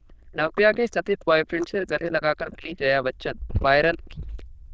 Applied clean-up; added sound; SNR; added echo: neural diffusion model UNIVERSE++.